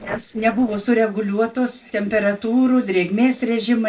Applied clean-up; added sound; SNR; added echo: neural separator model SepFormer DNS4.